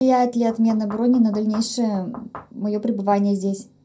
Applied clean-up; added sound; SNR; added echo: none; Knock / Wood; 19 dB; reverberation time 0.2 s.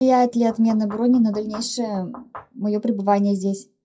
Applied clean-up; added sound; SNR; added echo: classical method WPE with log-MMSE.